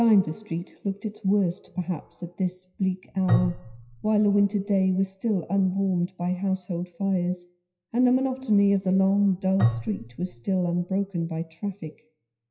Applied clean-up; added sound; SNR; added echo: classical method WPE with log-MMSE.